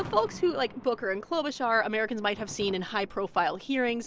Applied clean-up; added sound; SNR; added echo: none; Thunder; 18 dB; none.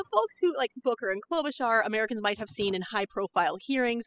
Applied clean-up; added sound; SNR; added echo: classical method spectral subtraction.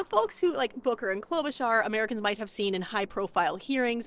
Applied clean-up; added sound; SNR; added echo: neural separator model SepFormer DNS4.